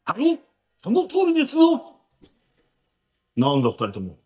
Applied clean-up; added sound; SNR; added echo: neural mask model DeepFilterNet 3.